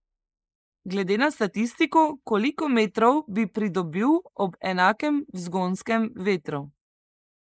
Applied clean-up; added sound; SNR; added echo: neural mask model Resemble Enhance denoiser.